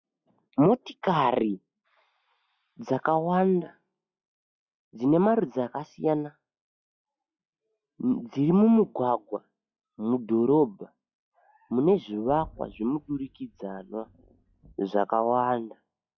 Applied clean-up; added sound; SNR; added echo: classical method log-MMSE.